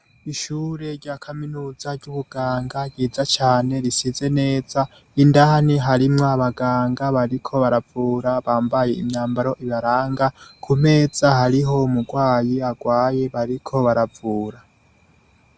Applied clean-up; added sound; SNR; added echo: none; none; none; none.